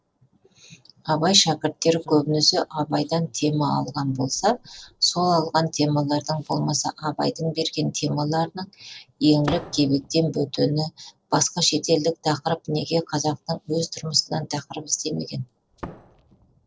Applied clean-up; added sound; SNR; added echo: neural separator model SepFormer DNS4.